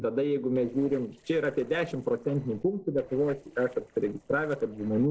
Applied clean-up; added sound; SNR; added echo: neural separator model SepFormer DNS4.